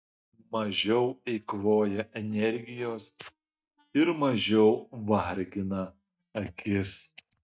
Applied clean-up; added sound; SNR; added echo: neural mask model DeepFilterNet 3.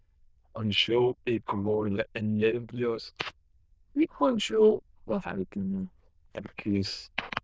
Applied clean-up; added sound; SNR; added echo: neural diffusion model UNIVERSE++.